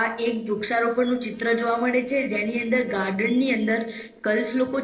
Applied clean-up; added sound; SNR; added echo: neural separator model SepFormer DNS4.